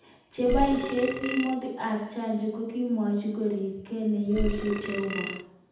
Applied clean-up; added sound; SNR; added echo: none; Burping, eructation; 4 dB; reverberation time 0.8 s.